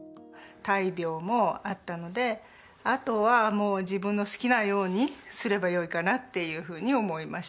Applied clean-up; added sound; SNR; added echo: none; none; none; none.